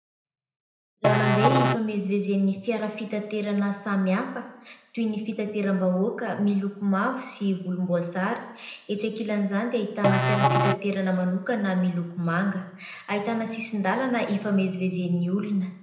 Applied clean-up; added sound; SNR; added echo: none; Musical instrument; 1 dB; reverberation time 0.8 s.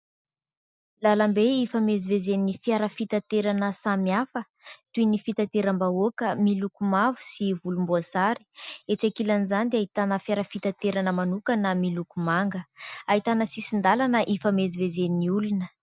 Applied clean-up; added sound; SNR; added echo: none; none; none; none.